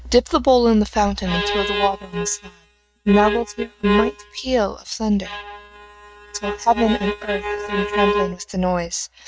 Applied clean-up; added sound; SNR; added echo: neural mask model RNNoise.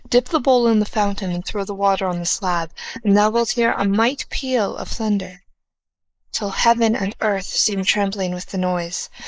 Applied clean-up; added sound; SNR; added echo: neural mask model Resemble Enhance denoiser.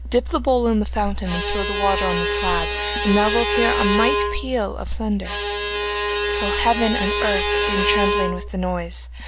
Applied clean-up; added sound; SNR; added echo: none; Bowed string instrument; 0 dB; none.